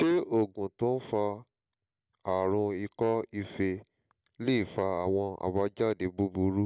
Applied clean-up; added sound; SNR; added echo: none; none; none; none.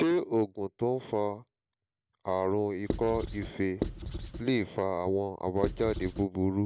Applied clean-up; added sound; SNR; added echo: none; Writing; 5 dB; none.